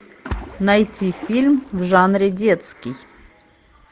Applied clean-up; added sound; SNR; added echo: none; Splash, splatter; 17 dB; none.